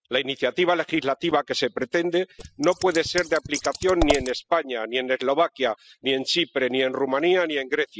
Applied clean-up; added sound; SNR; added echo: classical method spectral subtraction.